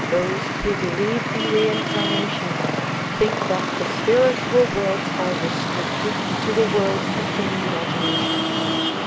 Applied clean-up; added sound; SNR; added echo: none; Traffic noise, roadway noise; -1 dB; none.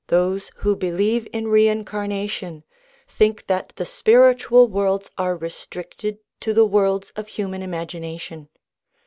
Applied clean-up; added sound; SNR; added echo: none; none; none; none.